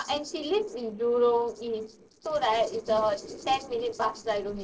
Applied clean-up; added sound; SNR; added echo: neural separator model SepFormer DNS4.